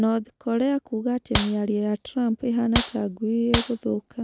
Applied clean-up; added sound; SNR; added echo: none; Clapping; 1 dB; none.